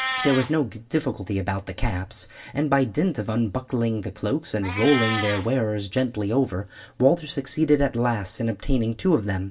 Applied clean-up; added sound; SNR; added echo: none; Meow; 12 dB; reverberation time 0.1 s.